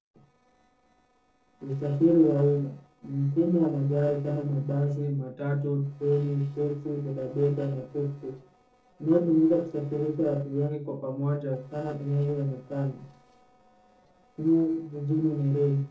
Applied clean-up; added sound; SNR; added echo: neural separator model SepFormer DNS4.